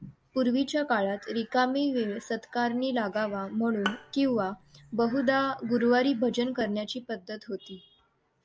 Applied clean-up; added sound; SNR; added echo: none; Bowed string instrument; 13 dB; none.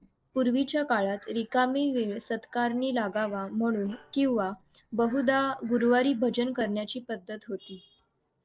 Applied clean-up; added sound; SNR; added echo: neural separator model SepFormer DNS4.